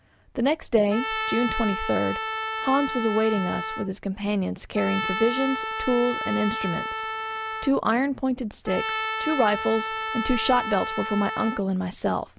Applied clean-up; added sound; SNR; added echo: none; Trumpet; 5 dB; none.